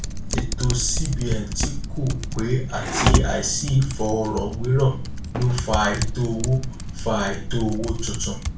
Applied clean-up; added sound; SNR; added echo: none; Typing; 1 dB; reverberation time 0.3 s.